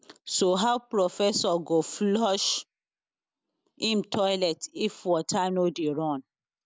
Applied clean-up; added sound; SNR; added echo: none; none; none; none.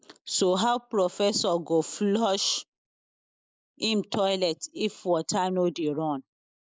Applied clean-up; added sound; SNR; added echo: neural mask model Resemble Enhance denoiser.